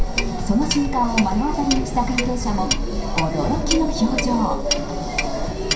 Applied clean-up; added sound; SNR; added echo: none; Clock; 2 dB; reverberation time 0.5 s.